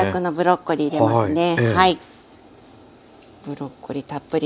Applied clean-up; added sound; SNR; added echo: none; none; none; none.